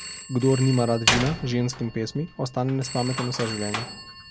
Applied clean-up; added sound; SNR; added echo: none; Slam + Telephone; 6 dB; none.